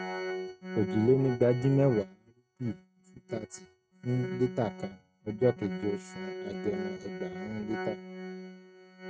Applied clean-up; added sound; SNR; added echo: neural mask model RNNoise.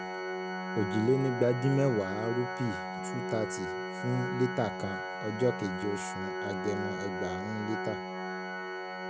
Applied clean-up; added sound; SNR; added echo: none; Organ; 3 dB; none.